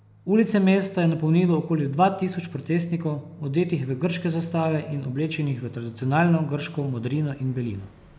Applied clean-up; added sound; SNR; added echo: none; none; none; none.